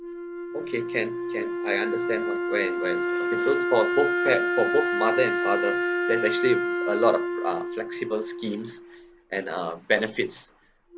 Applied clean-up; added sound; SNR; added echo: none; Wind instrument, woodwind instrument; 0 dB; none.